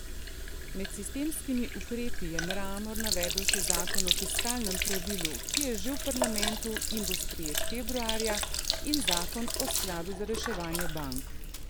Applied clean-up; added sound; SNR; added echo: none; Sink (filling or washing); -4 dB; none.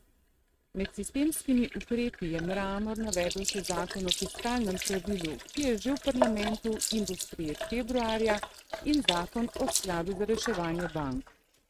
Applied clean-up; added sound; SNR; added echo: neural mask model RNNoise.